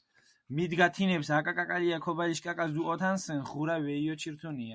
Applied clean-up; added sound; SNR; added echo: none; none; none; none.